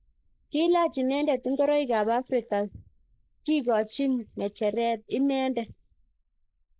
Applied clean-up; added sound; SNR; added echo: neural mask model Resemble Enhance denoiser.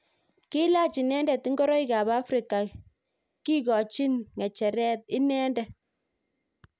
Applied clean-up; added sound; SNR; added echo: none; none; none; none.